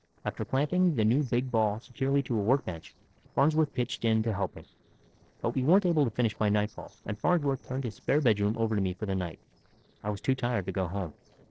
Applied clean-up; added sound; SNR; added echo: neural separator model SepFormer DNS4.